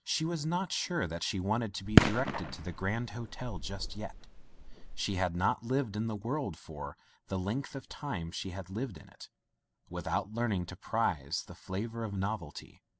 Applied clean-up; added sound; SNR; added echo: none; Fireworks; -2 dB; none.